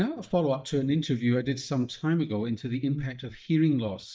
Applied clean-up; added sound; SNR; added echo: neural mask model DeepFilterNet 3.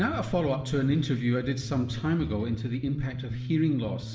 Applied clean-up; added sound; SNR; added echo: none; Bass guitar; 7 dB; reverberation time 0.9 s.